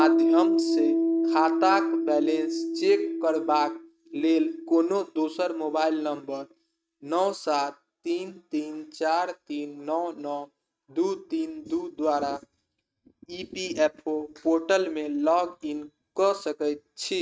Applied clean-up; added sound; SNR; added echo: neural mask model RNNoise.